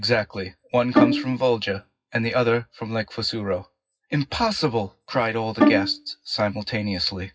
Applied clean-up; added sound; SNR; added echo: classical method WPE with log-MMSE.